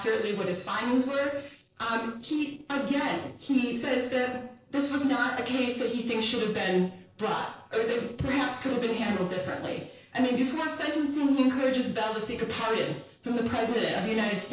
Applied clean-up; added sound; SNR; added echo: neural separator model SepFormer DNS4.